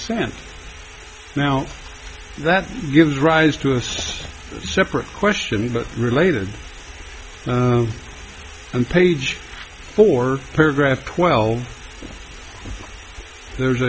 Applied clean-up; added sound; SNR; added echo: none; none; none; none.